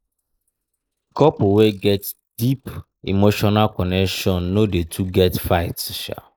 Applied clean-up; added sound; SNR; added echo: neural mask model Resemble Enhance denoiser.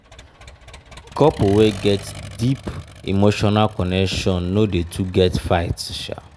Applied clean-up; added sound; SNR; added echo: none; Accelerating, revving, vroom; 18 dB; none.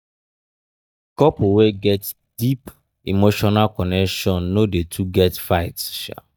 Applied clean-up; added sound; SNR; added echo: neural mask model DeepFilterNet 3.